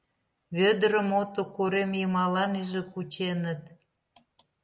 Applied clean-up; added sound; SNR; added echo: none; none; none; none.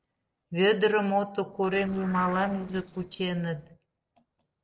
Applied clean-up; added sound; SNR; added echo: neural separator model SepFormer DNS4.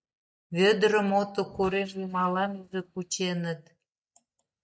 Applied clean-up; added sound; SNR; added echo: neural mask model DeepFilterNet 3.